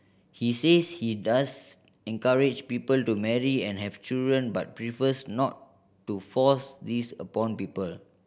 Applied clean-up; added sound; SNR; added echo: none; none; none; none.